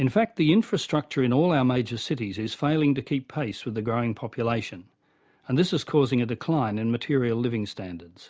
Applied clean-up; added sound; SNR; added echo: none; none; none; none.